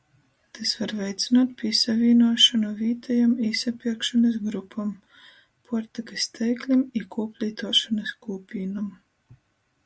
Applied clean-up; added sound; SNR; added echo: none; none; none; none.